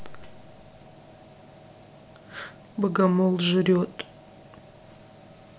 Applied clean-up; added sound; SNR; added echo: none; none; none; none.